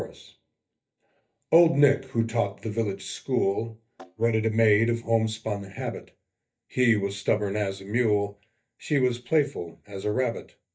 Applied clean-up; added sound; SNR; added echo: neural mask model DeepFilterNet 3.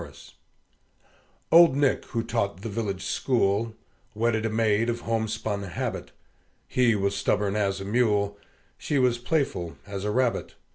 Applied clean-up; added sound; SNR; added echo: none; none; none; none.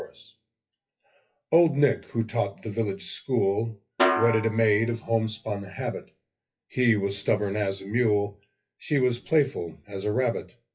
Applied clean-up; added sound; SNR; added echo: classical method WPE with log-MMSE.